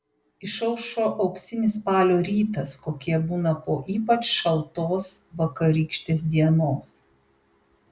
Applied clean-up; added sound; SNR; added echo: none; none; none; none.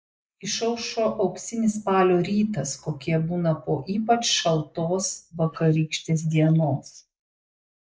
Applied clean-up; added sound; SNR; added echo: neural mask model Resemble Enhance denoiser.